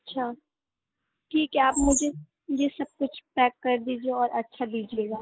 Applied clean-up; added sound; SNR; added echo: neural mask model Resemble Enhance denoiser.